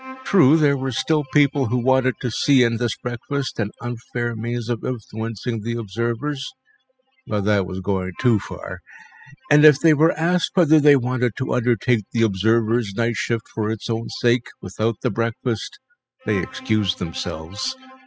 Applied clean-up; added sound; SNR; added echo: classical method spectral subtraction.